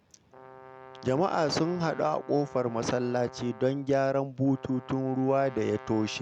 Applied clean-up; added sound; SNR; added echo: none; Brass instrument; 18 dB; none.